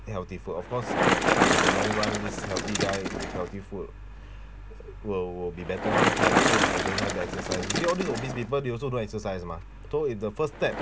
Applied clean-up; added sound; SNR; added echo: none; Bicycle; -3 dB; none.